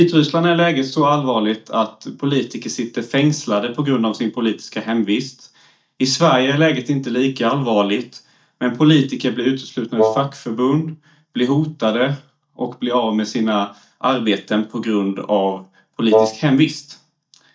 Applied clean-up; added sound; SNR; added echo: neural mask model DeepFilterNet 3.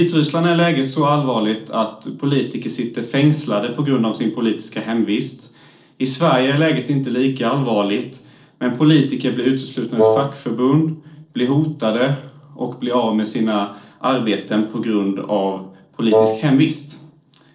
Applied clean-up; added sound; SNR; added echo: neural separator model SepFormer DNS4.